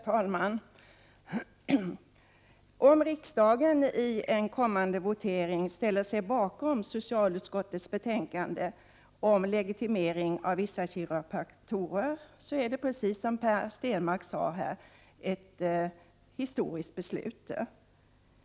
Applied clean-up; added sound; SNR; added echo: none; none; none; none.